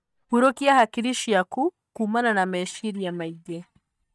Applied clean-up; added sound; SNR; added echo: neural mask model DeepFilterNet 3.